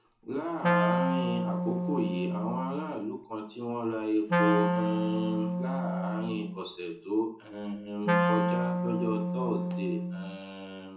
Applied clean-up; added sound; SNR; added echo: none; Wind instrument, woodwind instrument; -3 dB; reverberation time 0.5 s.